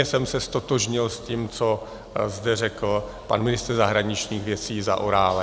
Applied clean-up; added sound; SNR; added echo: none; none; none; none.